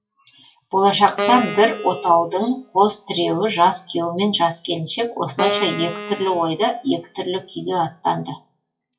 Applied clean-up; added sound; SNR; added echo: classical method WPE with log-MMSE.